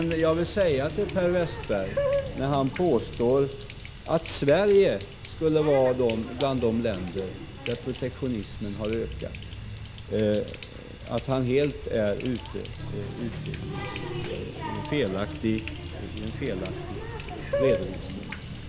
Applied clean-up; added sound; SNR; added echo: none; Water tap, faucet; 7 dB; none.